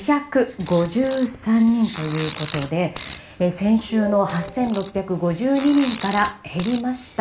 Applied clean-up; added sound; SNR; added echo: none; Fart; 12 dB; reverberation time 0.4 s.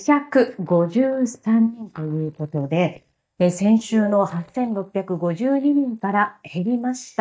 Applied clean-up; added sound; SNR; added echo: neural mask model DeepFilterNet 3.